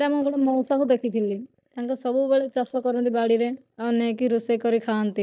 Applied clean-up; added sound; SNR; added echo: neural mask model DeepFilterNet 3.